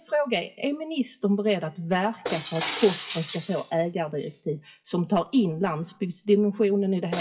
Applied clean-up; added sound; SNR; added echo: classical method WPE with log-MMSE.